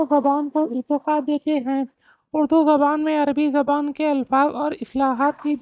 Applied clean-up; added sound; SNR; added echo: neural mask model DeepFilterNet 3.